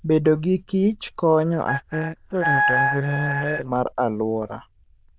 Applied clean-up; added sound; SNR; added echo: neural diffusion model UNIVERSE++.